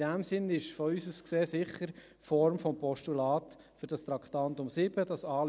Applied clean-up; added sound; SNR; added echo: none; none; none; none.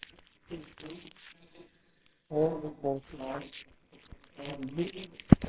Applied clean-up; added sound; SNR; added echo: neural separator model SepFormer WHAMR!.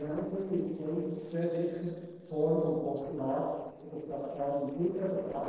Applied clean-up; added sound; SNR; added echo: neural separator model SepFormer DNS4.